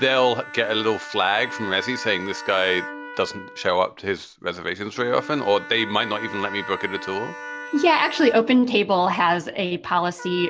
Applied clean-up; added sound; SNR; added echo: none; Bowed string instrument + Trumpet; 14 dB; none.